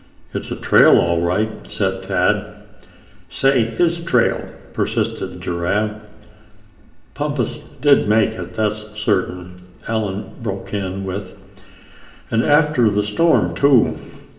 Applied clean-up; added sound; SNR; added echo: none; none; none; reverberation time 1.4 s.